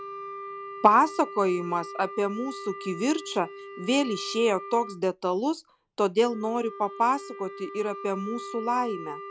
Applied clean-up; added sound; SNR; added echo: none; Wind instrument, woodwind instrument; 13 dB; none.